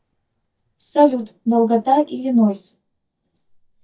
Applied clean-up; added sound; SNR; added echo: neural mask model DeepFilterNet 3.